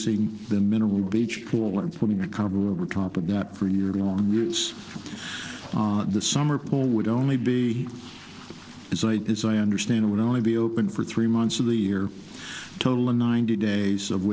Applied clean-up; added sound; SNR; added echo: neural separator model SepFormer DNS4.